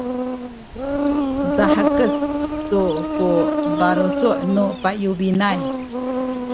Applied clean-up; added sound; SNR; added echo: none; Insect; 0 dB; none.